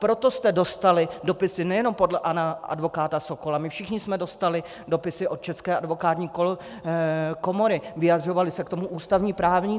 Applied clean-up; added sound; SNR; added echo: none; none; none; none.